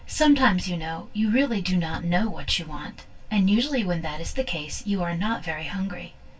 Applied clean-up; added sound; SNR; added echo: none; none; none; reverberation time 0.1 s.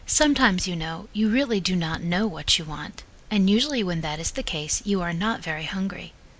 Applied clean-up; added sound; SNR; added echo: none; none; none; none.